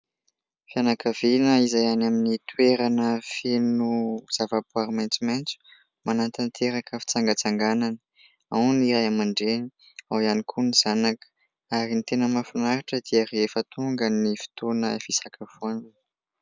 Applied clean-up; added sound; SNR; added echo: none; none; none; none.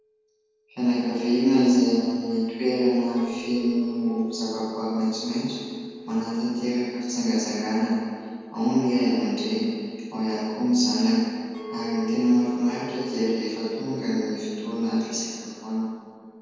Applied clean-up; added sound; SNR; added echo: neural separator model SepFormer DNS4.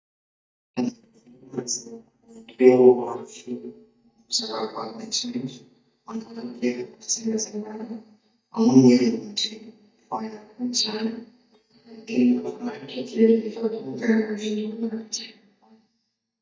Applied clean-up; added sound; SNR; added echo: neural mask model DeepFilterNet 3.